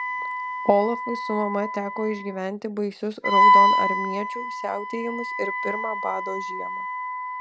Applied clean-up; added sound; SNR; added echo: none; Wind instrument, woodwind instrument; -4 dB; none.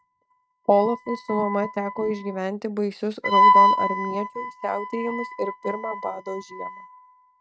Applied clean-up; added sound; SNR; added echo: neural mask model RNNoise.